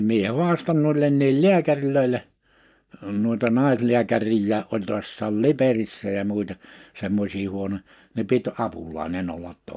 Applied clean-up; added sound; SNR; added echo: neural mask model DeepFilterNet 3.